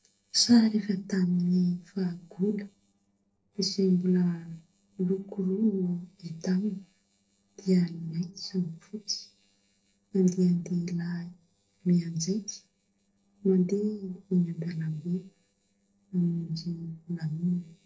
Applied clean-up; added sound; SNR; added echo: neural separator model SepFormer DNS4.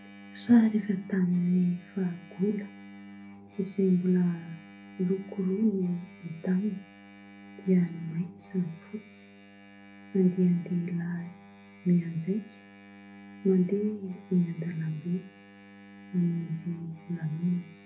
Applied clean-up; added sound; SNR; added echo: none; Engine; 19 dB; reverberation time 0.3 s.